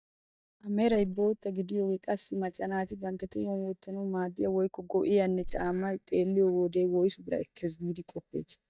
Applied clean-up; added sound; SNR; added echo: neural mask model DeepFilterNet 3.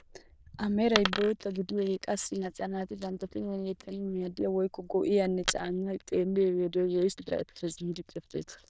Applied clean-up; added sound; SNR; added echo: neural diffusion model UNIVERSE++.